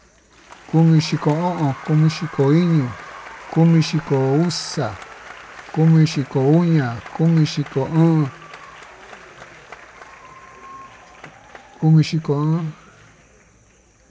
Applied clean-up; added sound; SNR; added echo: none; Applause; 20 dB; none.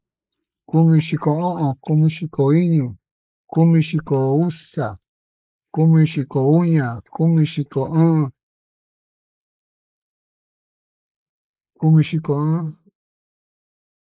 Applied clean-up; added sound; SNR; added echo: neural mask model Resemble Enhance denoiser.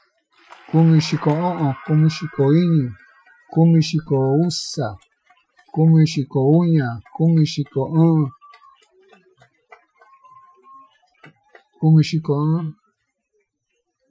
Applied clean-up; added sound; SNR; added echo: classical method Wiener filter.